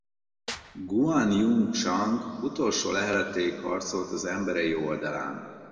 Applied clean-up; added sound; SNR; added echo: none; Clapping / Drum kit; 19 dB; reverberation time 2.5 s.